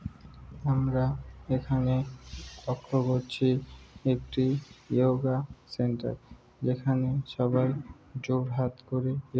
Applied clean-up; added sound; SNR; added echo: none; none; none; none.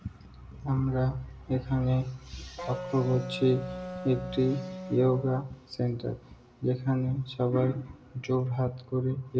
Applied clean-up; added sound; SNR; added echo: none; Wind instrument, woodwind instrument; 10 dB; reverberation time 0.9 s.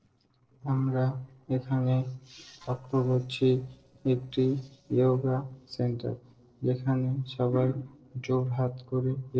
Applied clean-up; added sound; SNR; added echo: neural separator model SepFormer DNS4.